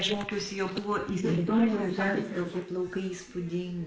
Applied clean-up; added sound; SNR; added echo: neural mask model Resemble Enhance denoiser.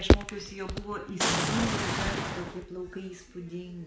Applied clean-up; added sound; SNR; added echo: none; Boom; -1 dB; none.